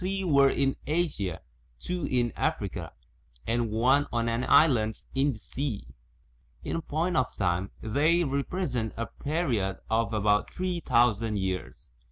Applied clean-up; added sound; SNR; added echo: none; none; none; none.